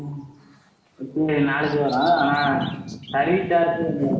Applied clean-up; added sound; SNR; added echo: none; Bird vocalization, bird call, bird song; 10 dB; reverberation time 0.9 s.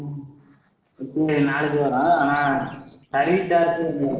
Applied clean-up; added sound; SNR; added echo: neural separator model SepFormer DNS4.